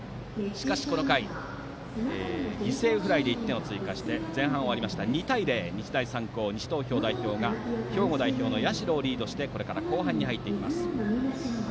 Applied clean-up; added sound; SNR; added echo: none; none; none; none.